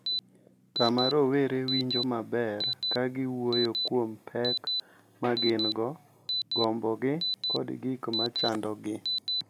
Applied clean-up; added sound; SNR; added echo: none; Alarm; 4 dB; none.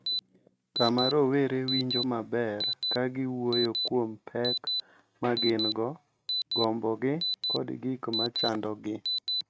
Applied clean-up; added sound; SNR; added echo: neural mask model RNNoise.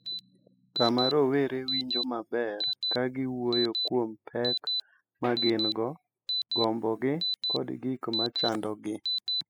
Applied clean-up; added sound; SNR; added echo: classical method spectral subtraction.